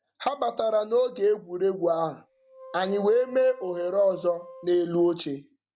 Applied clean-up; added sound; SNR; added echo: none; Wind instrument, woodwind instrument; 20 dB; none.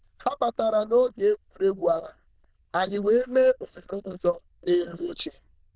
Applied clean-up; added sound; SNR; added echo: neural diffusion model UNIVERSE++.